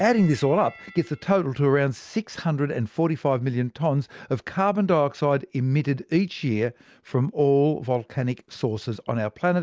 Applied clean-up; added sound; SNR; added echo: none; none; none; none.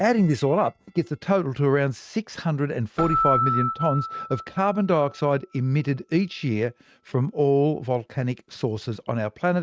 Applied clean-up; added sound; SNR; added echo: neural mask model RNNoise.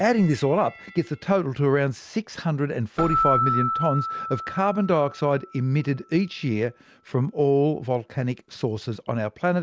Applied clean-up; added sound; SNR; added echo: none; Keyboard (musical); 8 dB; none.